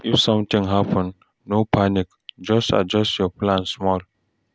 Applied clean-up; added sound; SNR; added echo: none; none; none; none.